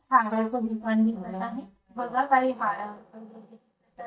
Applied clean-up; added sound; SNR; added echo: neural mask model DeepFilterNet 3.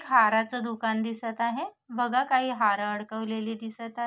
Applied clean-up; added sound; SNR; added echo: none; none; none; none.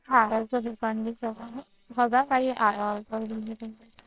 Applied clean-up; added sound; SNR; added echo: neural separator model SepFormer WHAMR!.